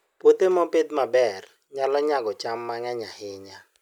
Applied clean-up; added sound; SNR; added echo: none; none; none; none.